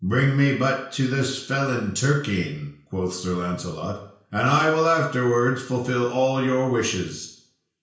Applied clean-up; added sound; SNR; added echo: none; none; none; reverberation time 0.5 s.